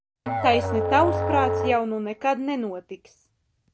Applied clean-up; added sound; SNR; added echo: none; Musical instrument; 2 dB; none.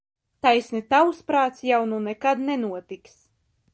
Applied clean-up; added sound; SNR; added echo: none; none; none; none.